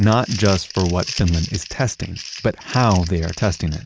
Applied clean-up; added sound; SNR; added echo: none; Crumpling, crinkling; 14 dB; none.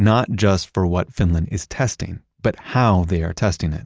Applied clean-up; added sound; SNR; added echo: none; none; none; none.